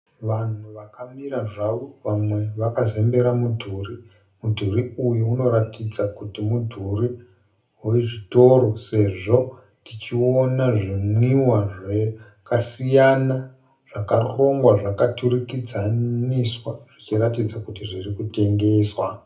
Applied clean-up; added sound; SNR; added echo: none; none; none; reverberation time 0.3 s.